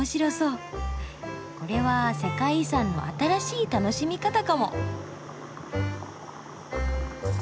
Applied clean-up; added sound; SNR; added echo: none; Bass guitar; 12 dB; none.